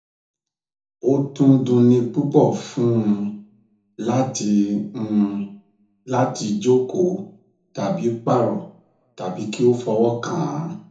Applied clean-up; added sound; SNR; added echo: none; none; none; reverberation time 0.6 s.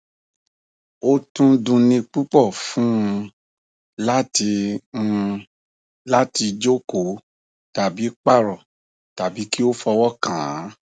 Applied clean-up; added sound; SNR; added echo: none; none; none; none.